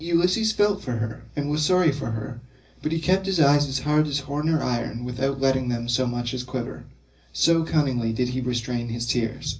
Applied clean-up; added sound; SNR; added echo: none; none; none; reverberation time 0.4 s.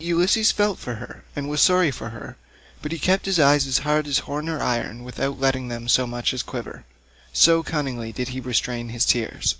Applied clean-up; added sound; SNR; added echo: none; none; none; none.